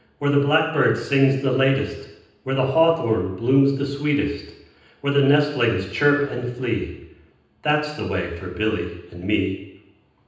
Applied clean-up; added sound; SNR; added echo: none; none; none; reverberation time 0.9 s.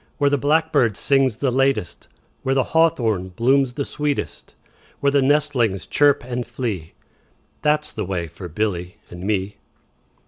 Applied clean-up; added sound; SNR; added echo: none; none; none; none.